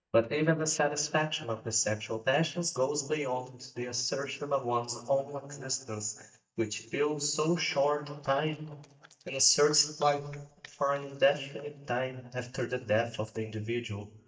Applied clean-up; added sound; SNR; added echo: neural mask model DeepFilterNet 3.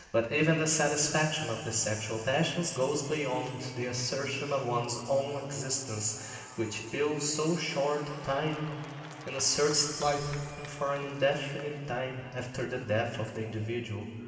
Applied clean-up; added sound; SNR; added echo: none; Applause / Crowd / Cheering; 19 dB; reverberation time 2.4 s.